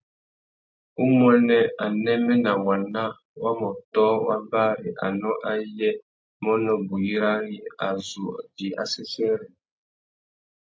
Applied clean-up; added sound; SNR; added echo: none; none; none; none.